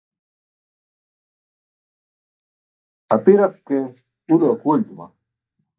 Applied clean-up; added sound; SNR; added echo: neural mask model DeepFilterNet 3.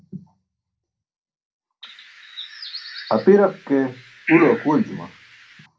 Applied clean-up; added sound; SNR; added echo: none; Bird; 11 dB; reverberation time 0.2 s.